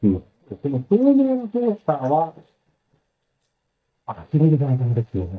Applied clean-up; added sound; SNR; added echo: neural mask model DeepFilterNet 3.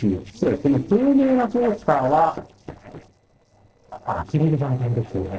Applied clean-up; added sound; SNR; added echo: neural separator model SepFormer DNS4.